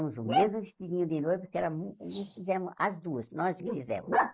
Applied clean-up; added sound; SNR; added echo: neural mask model Resemble Enhance denoiser.